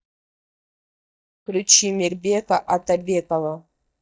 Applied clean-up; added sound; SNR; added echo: neural mask model DeepFilterNet 3.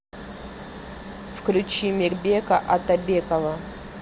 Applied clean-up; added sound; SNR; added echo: none; none; none; none.